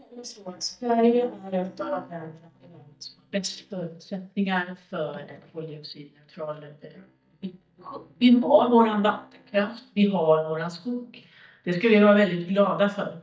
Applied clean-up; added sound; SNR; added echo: neural mask model DeepFilterNet 3.